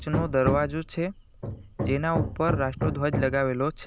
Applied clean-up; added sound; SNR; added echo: none; Hammer; 4 dB; none.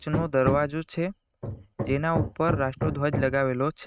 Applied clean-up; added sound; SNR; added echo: neural mask model RNNoise.